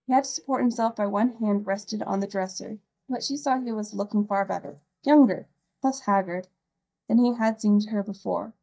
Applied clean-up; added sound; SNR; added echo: neural mask model DeepFilterNet 3.